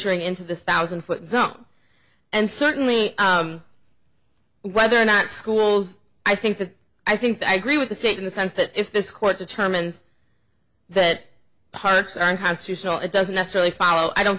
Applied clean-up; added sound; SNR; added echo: none; none; none; none.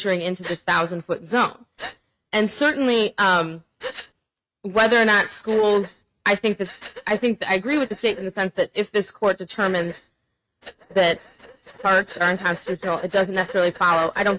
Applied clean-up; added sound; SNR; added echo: neural mask model RNNoise.